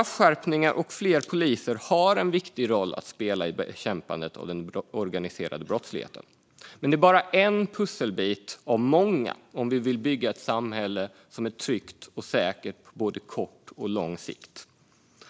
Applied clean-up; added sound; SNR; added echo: none; none; none; none.